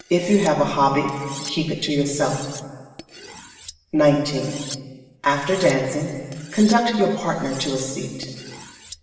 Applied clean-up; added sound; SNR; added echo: none; Cutlery, silverware; 18 dB; reverberation time 1.6 s.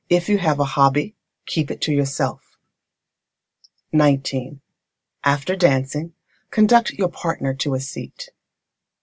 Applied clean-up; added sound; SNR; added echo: none; none; none; none.